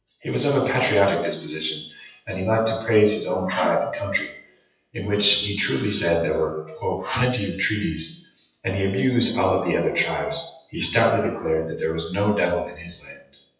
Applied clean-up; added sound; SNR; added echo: classical method WPE with log-MMSE.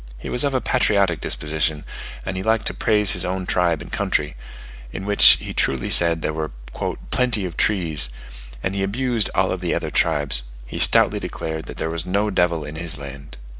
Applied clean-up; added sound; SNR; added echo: none; none; none; none.